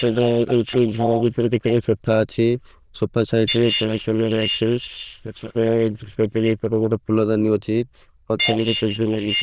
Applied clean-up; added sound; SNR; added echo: neural diffusion model UNIVERSE++.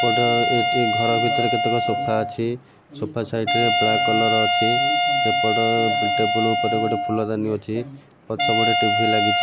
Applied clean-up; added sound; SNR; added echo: none; Wind instrument, woodwind instrument; -3 dB; none.